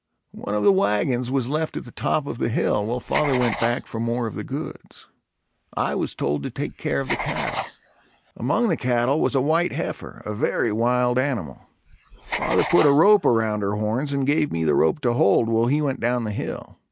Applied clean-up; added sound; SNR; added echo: none; Writing; 11 dB; none.